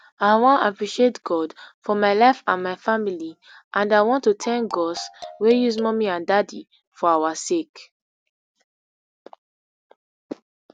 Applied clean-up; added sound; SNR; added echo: none; Marimba, xylophone; 18 dB; none.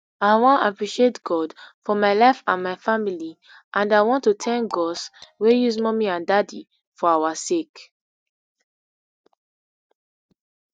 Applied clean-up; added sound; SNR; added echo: neural mask model DeepFilterNet 3.